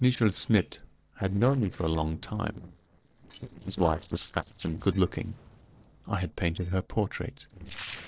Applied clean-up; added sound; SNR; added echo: neural separator model SepFormer DNS4.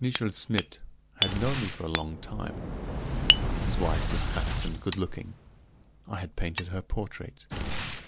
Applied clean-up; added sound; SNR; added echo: none; Hammer + Boom; -2 dB; none.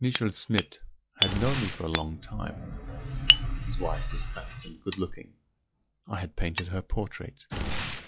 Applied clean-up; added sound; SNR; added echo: classical method log-MMSE.